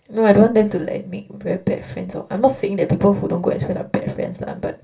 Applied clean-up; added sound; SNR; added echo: none; none; none; reverberation time 0.2 s.